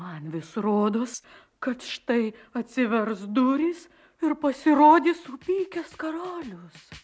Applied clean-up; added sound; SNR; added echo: none; none; none; none.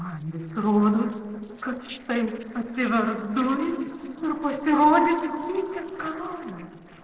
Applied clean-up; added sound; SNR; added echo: neural separator model SepFormer DNS4.